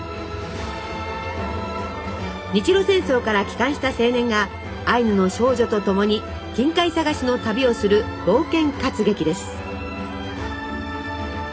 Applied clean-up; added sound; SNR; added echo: none; Electric guitar; 15 dB; reverberation time 0.3 s.